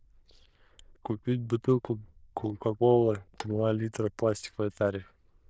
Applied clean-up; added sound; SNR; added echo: neural diffusion model UNIVERSE++.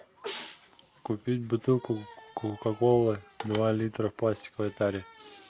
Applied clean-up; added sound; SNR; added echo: none; none; none; none.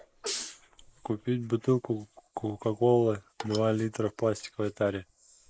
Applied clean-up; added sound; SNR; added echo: neural mask model Resemble Enhance denoiser.